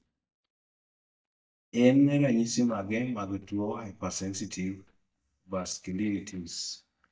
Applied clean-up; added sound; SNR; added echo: neural mask model DeepFilterNet 3.